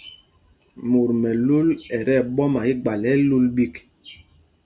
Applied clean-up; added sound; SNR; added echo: none; none; none; none.